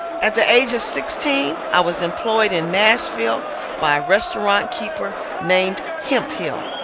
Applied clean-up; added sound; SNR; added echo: none; Crowd; 7 dB; none.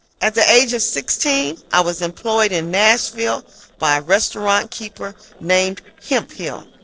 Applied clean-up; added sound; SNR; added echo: neural separator model SepFormer DNS4.